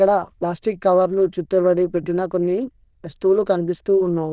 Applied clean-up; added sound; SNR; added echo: neural diffusion model UNIVERSE++.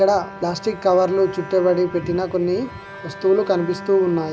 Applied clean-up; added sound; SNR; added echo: none; Bowed string instrument; 17 dB; none.